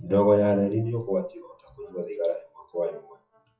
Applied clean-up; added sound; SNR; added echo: classical method WPE with log-MMSE.